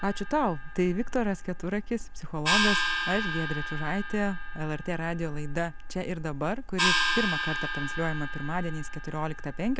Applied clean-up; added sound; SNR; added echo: none; Gong; 0 dB; none.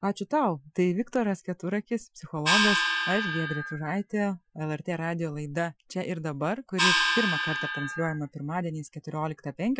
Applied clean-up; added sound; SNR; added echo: classical method Wiener filter.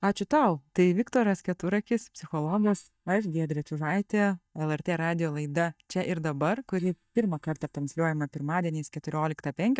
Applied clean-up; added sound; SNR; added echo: neural mask model DeepFilterNet 3.